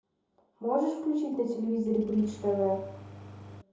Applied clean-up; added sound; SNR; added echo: none; Engine starting; 17 dB; reverberation time 2.6 s.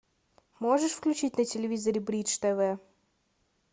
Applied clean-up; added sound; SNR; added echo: none; none; none; none.